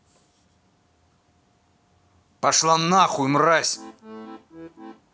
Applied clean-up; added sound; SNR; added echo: none; Accordion; 17 dB; none.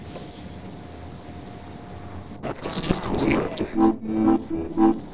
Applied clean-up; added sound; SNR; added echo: neural separator model SepFormer DNS4.